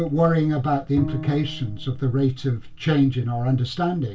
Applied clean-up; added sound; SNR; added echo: none; Bowed string instrument; 14 dB; reverberation time 0.2 s.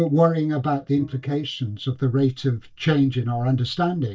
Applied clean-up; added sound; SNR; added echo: neural mask model DeepFilterNet 3.